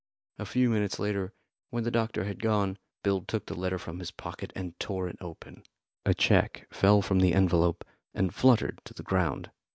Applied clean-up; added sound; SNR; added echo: none; none; none; none.